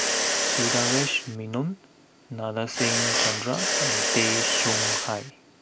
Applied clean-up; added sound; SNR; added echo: none; Mechanisms; -4 dB; none.